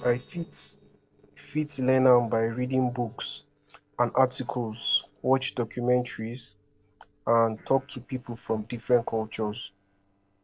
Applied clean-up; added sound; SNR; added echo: neural separator model SepFormer DNS4.